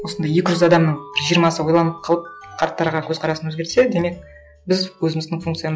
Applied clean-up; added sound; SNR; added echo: classical method log-MMSE.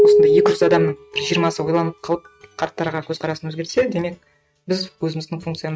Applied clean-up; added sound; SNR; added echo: neural mask model RNNoise.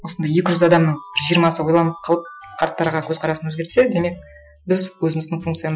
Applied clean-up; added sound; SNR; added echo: classical method Wiener filter.